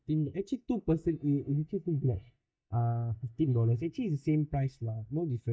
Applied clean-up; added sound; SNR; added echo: neural mask model DeepFilterNet 3.